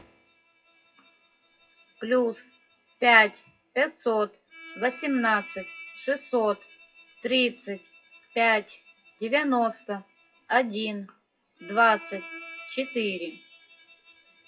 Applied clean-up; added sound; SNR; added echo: classical method WPE with log-MMSE.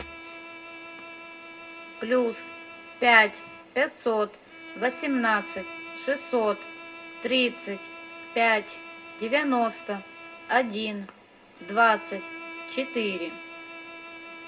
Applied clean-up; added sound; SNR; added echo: none; Bowed string instrument; 14 dB; reverberation time 0.2 s.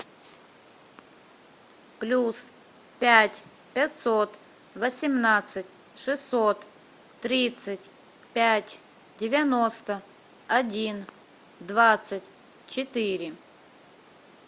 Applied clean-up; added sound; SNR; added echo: none; none; none; none.